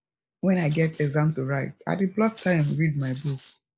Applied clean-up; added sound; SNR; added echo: neural mask model Resemble Enhance denoiser.